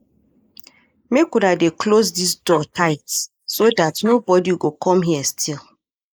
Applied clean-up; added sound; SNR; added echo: neural mask model Resemble Enhance denoiser.